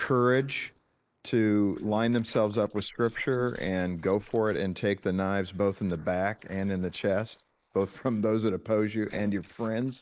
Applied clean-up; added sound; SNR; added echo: neural mask model Resemble Enhance denoiser.